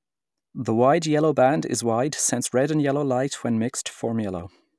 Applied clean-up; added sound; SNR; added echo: none; none; none; none.